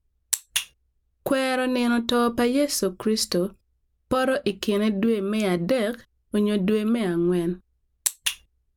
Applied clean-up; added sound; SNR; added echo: none; none; none; none.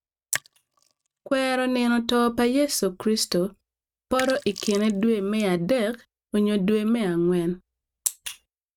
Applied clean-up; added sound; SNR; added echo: neural mask model RNNoise.